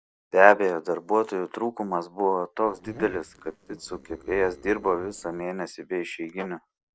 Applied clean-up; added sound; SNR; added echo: neural separator model SepFormer DNS4.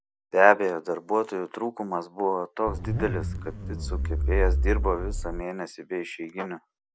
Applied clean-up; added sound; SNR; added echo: none; Zipper (clothing); -1 dB; none.